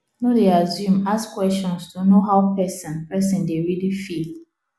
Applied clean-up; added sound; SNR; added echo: none; none; none; none.